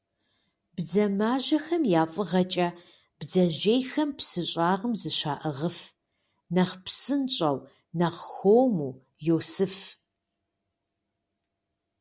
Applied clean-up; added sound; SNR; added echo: none; none; none; none.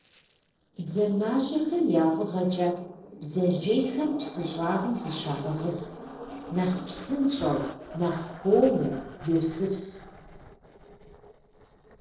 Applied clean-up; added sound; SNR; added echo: neural separator model SepFormer DNS4.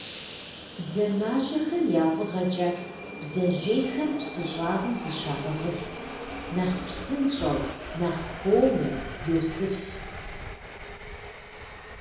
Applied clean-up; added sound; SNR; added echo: none; Subway, metro, underground; 10 dB; reverberation time 0.9 s.